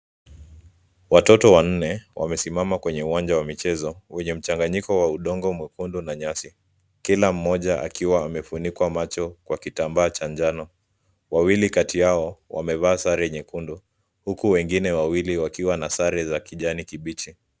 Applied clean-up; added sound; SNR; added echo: none; none; none; none.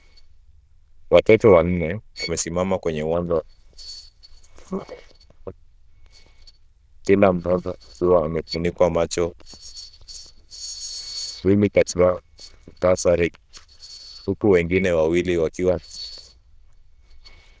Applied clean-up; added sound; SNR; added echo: neural diffusion model UNIVERSE++.